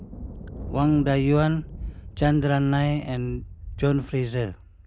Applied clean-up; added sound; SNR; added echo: none; Thunder; 12 dB; none.